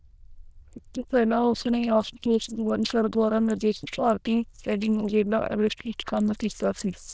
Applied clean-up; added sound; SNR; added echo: neural diffusion model UNIVERSE++.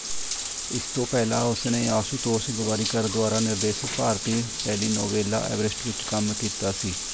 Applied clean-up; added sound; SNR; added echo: none; Bathtub (filling or washing); 5 dB; none.